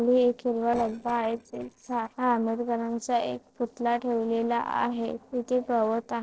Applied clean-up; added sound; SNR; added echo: neural separator model SepFormer DNS4.